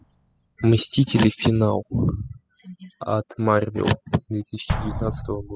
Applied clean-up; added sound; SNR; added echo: classical method spectral subtraction.